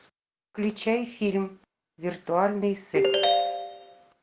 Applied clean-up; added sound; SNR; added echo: none; Ringtone; -5 dB; none.